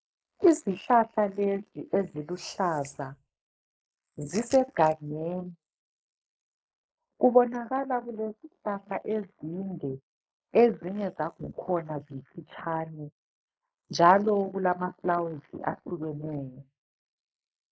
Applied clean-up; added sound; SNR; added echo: neural mask model Resemble Enhance denoiser.